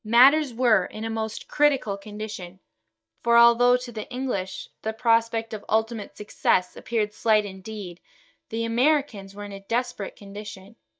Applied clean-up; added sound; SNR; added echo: neural mask model DeepFilterNet 3.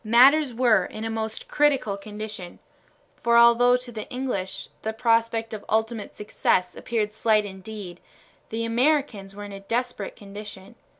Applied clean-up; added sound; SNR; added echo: none; none; none; none.